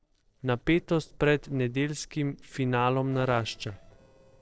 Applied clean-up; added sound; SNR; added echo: neural separator model SepFormer DNS4.